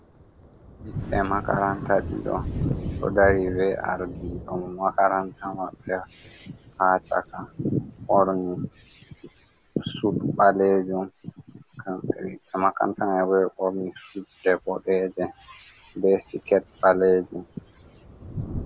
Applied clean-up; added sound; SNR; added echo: none; Thunder; 13 dB; none.